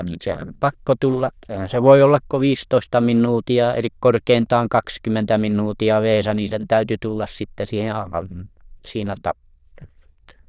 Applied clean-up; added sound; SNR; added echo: neural diffusion model UNIVERSE++.